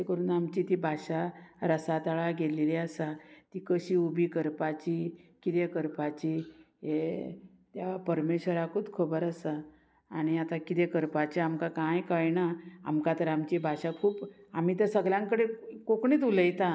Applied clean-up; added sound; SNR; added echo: none; none; none; none.